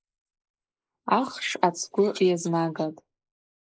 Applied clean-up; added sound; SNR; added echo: neural mask model Resemble Enhance denoiser.